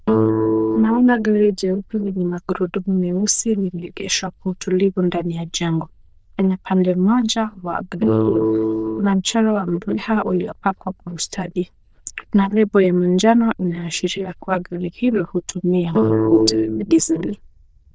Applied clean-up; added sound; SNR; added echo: neural diffusion model UNIVERSE++.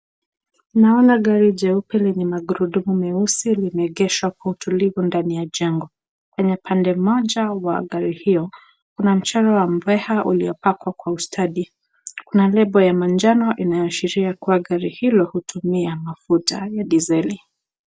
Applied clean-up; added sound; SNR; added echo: none; none; none; none.